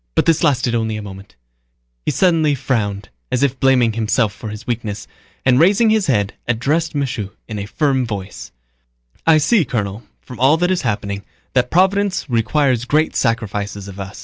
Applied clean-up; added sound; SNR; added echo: none; none; none; none.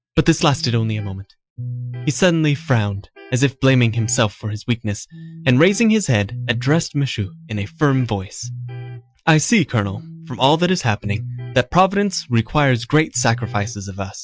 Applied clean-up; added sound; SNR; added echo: classical method Wiener filter.